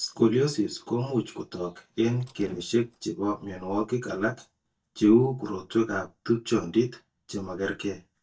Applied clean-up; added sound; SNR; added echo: neural mask model DeepFilterNet 3.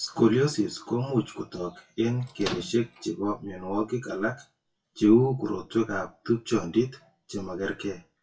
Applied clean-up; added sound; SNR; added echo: classical method WPE with log-MMSE.